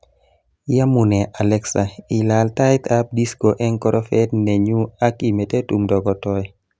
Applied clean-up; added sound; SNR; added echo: none; none; none; none.